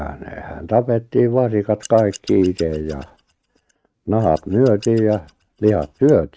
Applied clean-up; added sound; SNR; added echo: neural mask model RNNoise.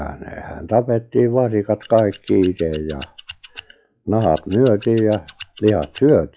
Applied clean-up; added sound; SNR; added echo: classical method log-MMSE.